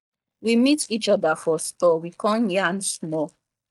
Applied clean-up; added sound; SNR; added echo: neural mask model DeepFilterNet 3.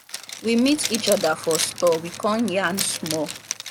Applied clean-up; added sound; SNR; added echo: none; Zipper (clothing); 8 dB; none.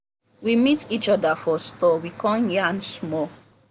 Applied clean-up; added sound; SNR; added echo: none; none; none; none.